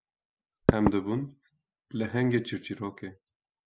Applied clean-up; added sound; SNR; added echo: none; Knock / Wood; -4 dB; none.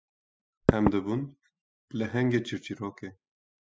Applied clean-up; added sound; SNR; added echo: classical method spectral subtraction.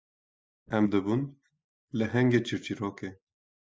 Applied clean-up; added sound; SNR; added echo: neural mask model DeepFilterNet 3.